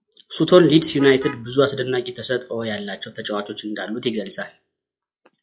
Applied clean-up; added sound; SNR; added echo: classical method log-MMSE.